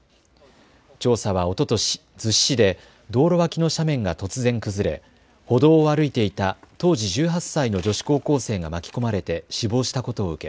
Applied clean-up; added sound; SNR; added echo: none; none; none; none.